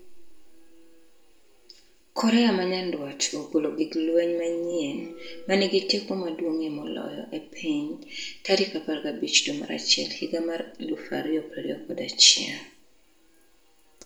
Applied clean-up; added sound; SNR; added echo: none; none; none; reverberation time 0.4 s.